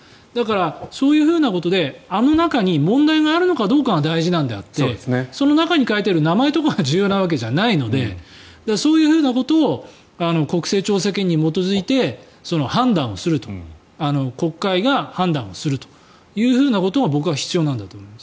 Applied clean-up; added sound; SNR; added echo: none; Whoosh, swoosh, swish; 20 dB; none.